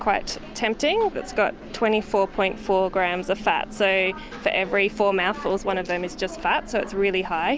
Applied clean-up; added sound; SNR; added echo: none; none; none; none.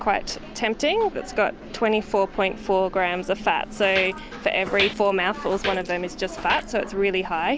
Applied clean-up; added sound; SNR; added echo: none; Walk, footsteps; 11 dB; none.